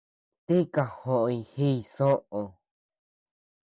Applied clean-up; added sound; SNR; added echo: none; none; none; none.